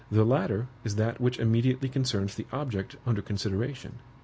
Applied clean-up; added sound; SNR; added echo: none; none; none; none.